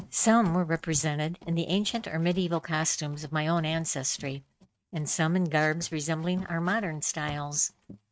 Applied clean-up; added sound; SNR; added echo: neural mask model RNNoise.